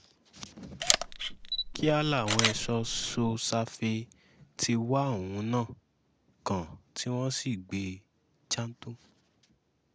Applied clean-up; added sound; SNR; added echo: none; Camera; -1 dB; none.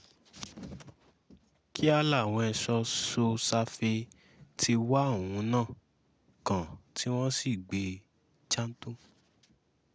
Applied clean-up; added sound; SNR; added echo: none; none; none; none.